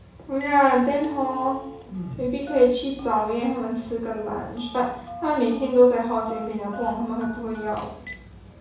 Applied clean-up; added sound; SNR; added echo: none; Telephone; 20 dB; reverberation time 0.7 s.